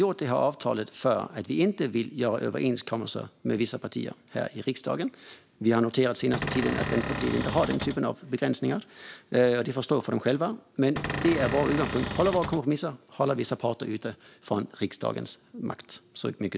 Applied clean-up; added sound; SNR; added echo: none; Cupboard open or close / Door; 4 dB; none.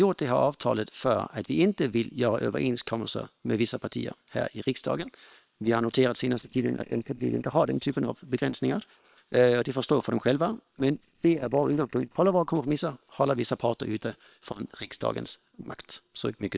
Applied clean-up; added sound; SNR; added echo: neural separator model SepFormer WHAM!.